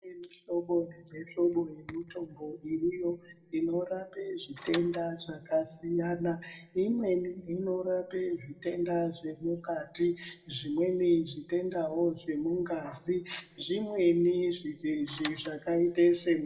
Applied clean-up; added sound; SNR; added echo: none; Tools; 13 dB; reverberation time 1.8 s.